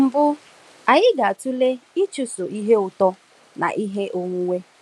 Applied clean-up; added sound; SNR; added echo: none; none; none; none.